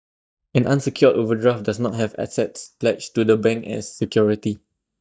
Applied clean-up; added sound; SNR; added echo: neural mask model DeepFilterNet 3.